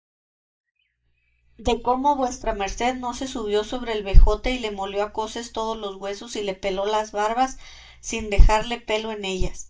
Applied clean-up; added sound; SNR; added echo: neural mask model DeepFilterNet 3.